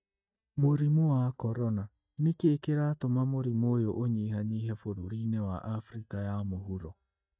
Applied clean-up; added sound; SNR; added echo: neural mask model DeepFilterNet 3.